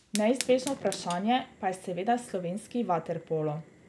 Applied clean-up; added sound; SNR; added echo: none; Fire; 13 dB; none.